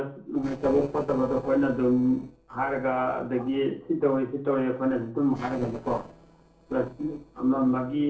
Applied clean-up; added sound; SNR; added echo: neural separator model SepFormer DNS4.